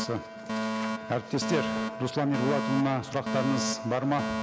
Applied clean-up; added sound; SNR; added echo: none; Alarm; 3 dB; none.